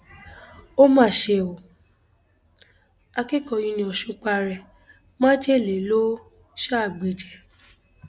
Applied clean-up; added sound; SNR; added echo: none; none; none; none.